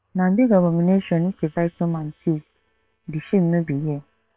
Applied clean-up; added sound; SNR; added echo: neural separator model SepFormer WHAM!.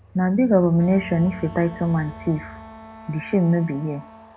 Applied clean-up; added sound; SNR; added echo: none; Wind instrument, woodwind instrument + Train; 18 dB; none.